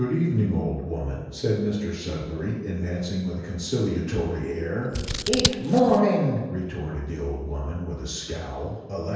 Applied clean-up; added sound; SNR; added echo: none; Scissors; 3 dB; reverberation time 1.2 s.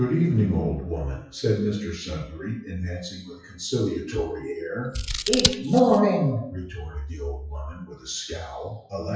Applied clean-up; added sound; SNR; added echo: classical method WPE with log-MMSE.